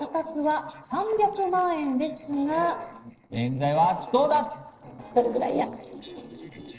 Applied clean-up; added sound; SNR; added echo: neural separator model SepFormer DNS4.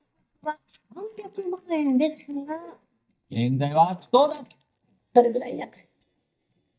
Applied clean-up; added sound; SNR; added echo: neural mask model DeepFilterNet 3.